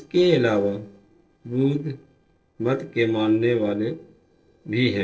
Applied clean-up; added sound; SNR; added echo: neural separator model SepFormer DNS4.